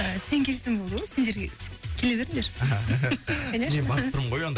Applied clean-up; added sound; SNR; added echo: none; none; none; none.